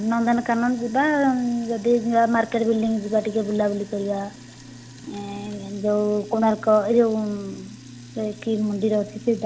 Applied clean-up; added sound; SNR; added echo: none; Sink (filling or washing); 19 dB; none.